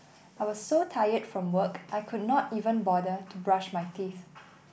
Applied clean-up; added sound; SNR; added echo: none; none; none; none.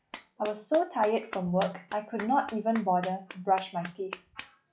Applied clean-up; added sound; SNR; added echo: classical method log-MMSE.